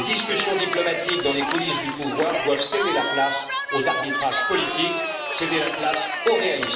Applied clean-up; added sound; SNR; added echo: none; Cheering; 3 dB; reverberation time 0.9 s.